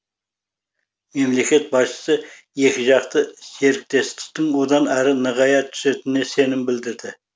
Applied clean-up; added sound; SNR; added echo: none; none; none; none.